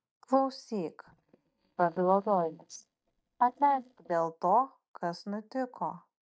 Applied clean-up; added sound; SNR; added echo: neural mask model DeepFilterNet 3.